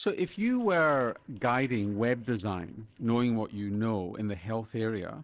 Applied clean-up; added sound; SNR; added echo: neural separator model SepFormer DNS4.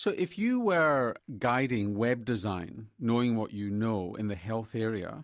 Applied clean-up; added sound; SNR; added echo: none; none; none; none.